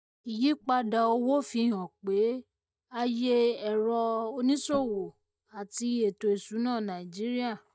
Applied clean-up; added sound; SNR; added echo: neural mask model DeepFilterNet 3.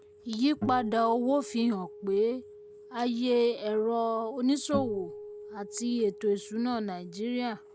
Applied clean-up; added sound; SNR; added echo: none; Acoustic guitar; 14 dB; none.